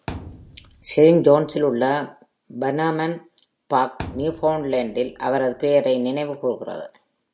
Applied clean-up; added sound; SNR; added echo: none; Thump, thud; 17 dB; none.